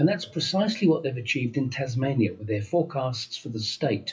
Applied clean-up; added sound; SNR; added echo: classical method WPE with log-MMSE.